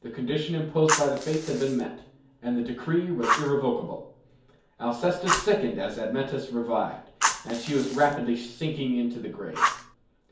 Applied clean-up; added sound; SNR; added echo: none; Fire; 5 dB; reverberation time 0.6 s.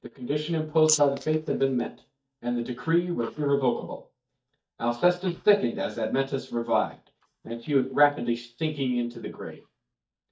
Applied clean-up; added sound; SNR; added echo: neural mask model DeepFilterNet 3.